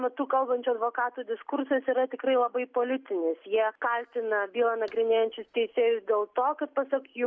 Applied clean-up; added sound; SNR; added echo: none; none; none; none.